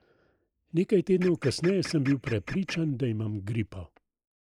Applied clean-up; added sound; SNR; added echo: neural mask model Resemble Enhance denoiser.